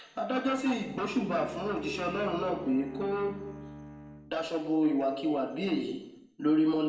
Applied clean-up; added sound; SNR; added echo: none; Bowed string instrument; 18 dB; reverberation time 0.9 s.